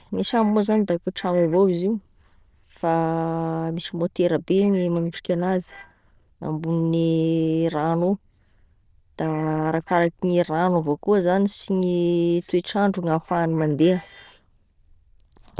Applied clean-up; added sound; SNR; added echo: neural diffusion model UNIVERSE++.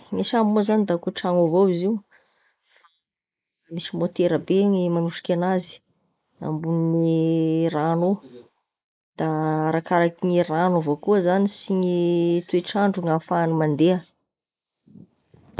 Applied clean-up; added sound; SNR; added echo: neural mask model Resemble Enhance denoiser.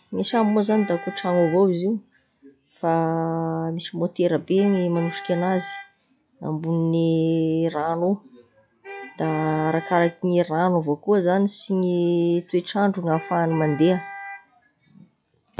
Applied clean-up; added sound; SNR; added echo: classical method log-MMSE.